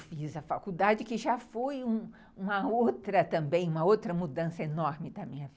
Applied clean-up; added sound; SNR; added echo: none; none; none; none.